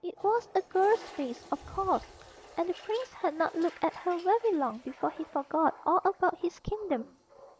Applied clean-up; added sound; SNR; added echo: none; Toilet flush; 20 dB; none.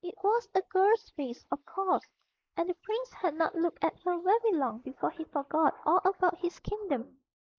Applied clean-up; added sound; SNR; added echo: neural mask model Resemble Enhance denoiser.